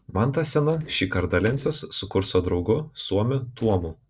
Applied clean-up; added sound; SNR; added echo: neural separator model SepFormer DNS4.